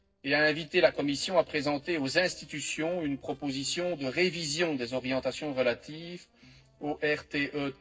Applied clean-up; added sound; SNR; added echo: neural separator model SepFormer DNS4.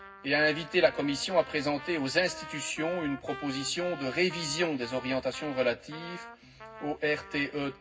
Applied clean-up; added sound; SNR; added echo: none; Trumpet; 15 dB; reverberation time 0.4 s.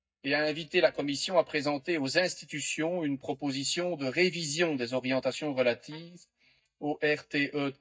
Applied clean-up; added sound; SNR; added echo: neural mask model DeepFilterNet 3.